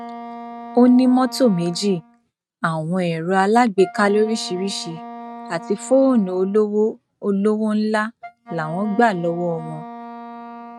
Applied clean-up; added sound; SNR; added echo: neural mask model RNNoise.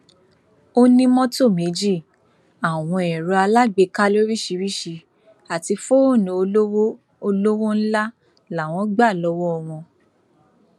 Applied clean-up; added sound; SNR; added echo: none; none; none; none.